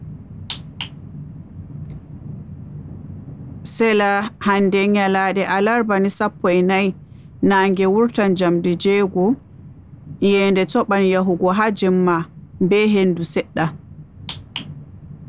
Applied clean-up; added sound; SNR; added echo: none; none; none; none.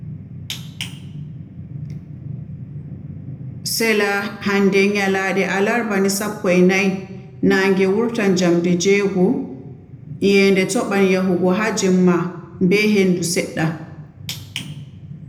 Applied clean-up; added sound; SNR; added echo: none; none; none; reverberation time 0.6 s.